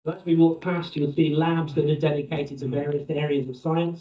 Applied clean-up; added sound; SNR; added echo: neural mask model DeepFilterNet 3.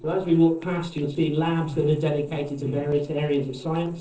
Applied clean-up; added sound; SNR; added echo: neural separator model SepFormer DNS4.